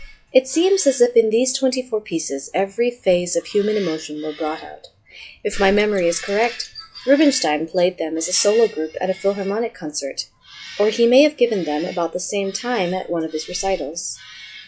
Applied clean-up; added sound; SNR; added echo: classical method log-MMSE.